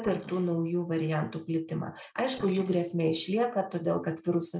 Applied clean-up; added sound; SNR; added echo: neural mask model Resemble Enhance denoiser.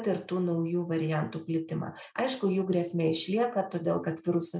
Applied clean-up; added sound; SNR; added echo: none; none; none; none.